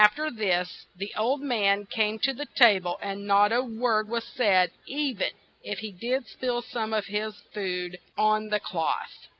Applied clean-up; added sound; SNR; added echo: none; none; none; none.